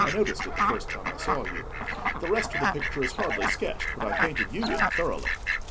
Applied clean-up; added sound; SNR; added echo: none; Fowl; -3 dB; none.